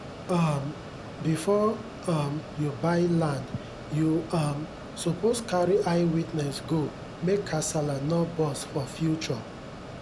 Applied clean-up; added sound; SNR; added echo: none; Mechanisms; 12 dB; none.